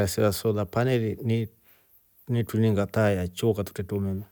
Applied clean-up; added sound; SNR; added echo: none; none; none; none.